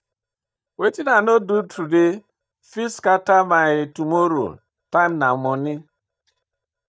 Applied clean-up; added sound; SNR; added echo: neural mask model DeepFilterNet 3.